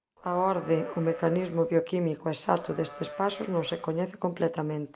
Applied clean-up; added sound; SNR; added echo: none; Livestock, farm animals, working animals; 16 dB; none.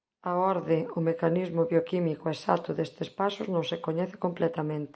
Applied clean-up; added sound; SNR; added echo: none; none; none; none.